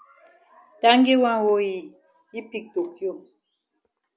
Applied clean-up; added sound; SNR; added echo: none; none; none; none.